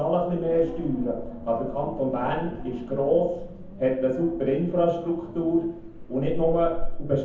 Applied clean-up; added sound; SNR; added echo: none; Wind; 7 dB; reverberation time 0.7 s.